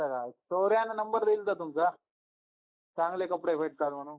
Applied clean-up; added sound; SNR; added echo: neural mask model Resemble Enhance denoiser.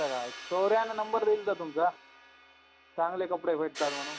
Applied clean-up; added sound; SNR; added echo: none; Crash cymbal; 15 dB; none.